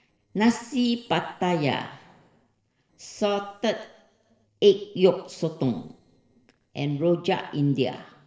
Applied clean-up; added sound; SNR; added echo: neural separator model SepFormer DNS4.